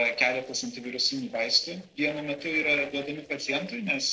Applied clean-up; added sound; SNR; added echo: neural separator model SepFormer DNS4.